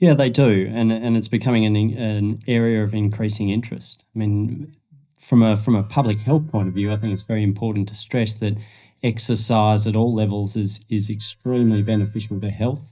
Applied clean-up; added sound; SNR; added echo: neural mask model DeepFilterNet 3.